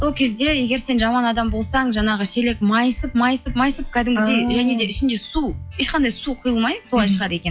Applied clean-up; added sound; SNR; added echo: classical method log-MMSE.